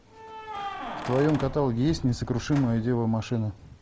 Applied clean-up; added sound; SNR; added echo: none; Keys jangling; 12 dB; none.